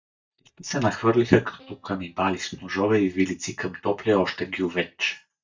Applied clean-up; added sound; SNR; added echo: neural mask model DeepFilterNet 3.